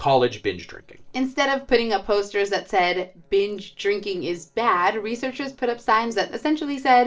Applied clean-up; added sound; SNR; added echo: neural separator model SepFormer DNS4.